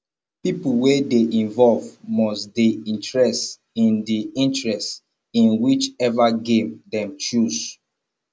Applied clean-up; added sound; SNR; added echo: none; none; none; none.